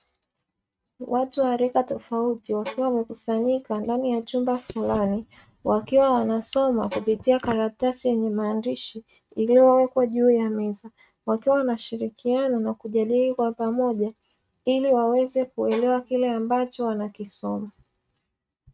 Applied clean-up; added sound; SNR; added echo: neural mask model RNNoise.